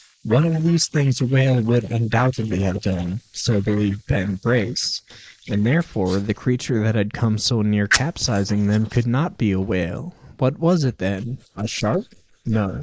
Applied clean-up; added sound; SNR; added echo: neural mask model Resemble Enhance denoiser.